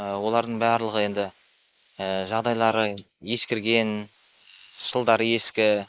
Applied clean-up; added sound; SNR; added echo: neural mask model Resemble Enhance denoiser.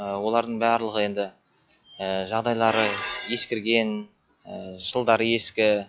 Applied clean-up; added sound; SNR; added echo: classical method log-MMSE.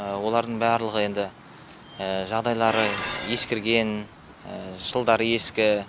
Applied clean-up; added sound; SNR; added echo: none; Dishes, pots, and pans; 11 dB; none.